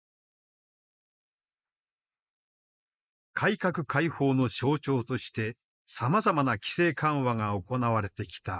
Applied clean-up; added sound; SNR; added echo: neural mask model Resemble Enhance denoiser.